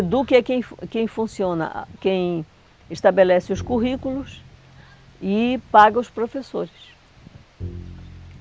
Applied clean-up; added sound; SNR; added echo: none; Bowed string instrument; 20 dB; none.